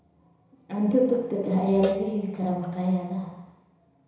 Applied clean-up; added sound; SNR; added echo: none; Cowbell; 11 dB; reverberation time 1.0 s.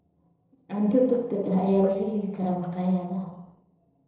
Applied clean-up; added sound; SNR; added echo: neural separator model SepFormer DNS4.